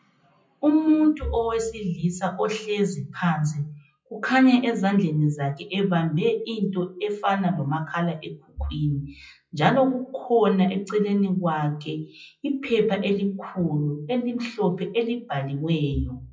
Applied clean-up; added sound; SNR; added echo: classical method WPE with log-MMSE.